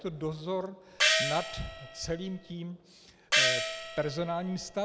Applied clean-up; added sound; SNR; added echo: none; Gong; -5 dB; none.